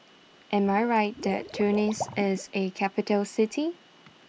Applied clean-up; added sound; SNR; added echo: none; Liquid; 14 dB; none.